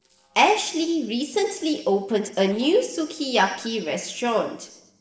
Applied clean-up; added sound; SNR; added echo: neural separator model SepFormer DNS4.